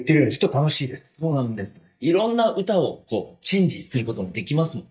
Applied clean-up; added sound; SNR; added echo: neural mask model DeepFilterNet 3.